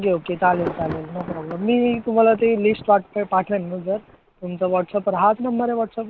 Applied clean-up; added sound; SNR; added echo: none; Thunder / Traffic noise, roadway noise / Rain / Insect; 16 dB; none.